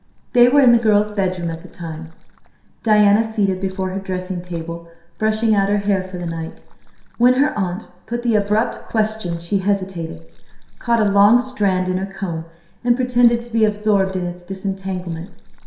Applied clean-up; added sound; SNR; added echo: none; Liquid; 16 dB; reverberation time 0.7 s.